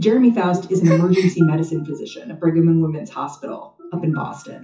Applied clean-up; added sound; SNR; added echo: classical method WPE with log-MMSE.